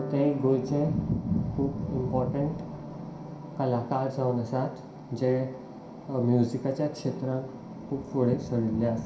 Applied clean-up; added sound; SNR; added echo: none; Electric guitar; 17 dB; reverberation time 0.5 s.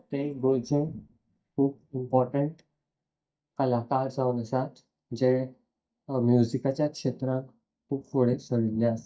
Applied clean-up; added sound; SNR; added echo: neural mask model DeepFilterNet 3.